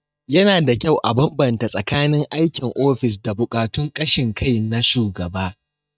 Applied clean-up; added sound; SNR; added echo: neural mask model DeepFilterNet 3.